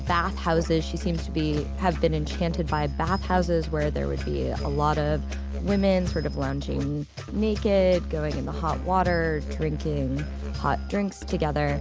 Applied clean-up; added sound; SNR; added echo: none; Musical instrument; 5 dB; none.